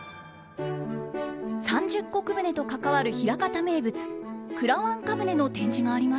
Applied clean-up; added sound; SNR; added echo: none; none; none; none.